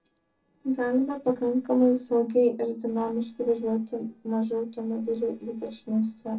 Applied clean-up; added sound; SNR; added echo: neural separator model SepFormer DNS4.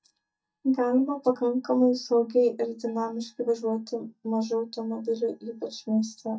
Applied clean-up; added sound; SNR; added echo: neural mask model DeepFilterNet 3.